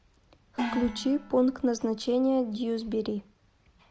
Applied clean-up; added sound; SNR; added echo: none; Gong; 9 dB; none.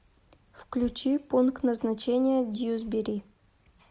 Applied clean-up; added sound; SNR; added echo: none; none; none; none.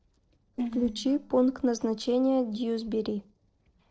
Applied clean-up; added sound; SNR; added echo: neural separator model SepFormer DNS4.